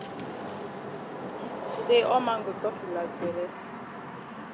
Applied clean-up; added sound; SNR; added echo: none; Wind / Rain; 6 dB; none.